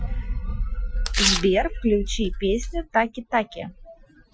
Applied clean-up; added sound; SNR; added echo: classical method Wiener filter.